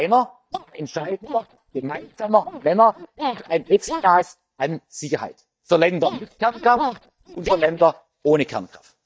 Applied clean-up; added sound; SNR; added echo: neural mask model DeepFilterNet 3.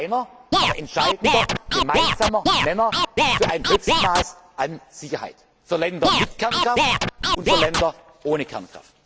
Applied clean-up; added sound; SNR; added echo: none; Scratching (performance technique); -4 dB; none.